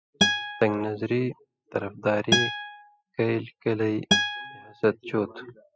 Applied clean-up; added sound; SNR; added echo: classical method spectral subtraction.